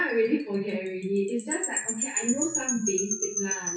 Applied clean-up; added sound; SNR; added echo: classical method WPE with log-MMSE.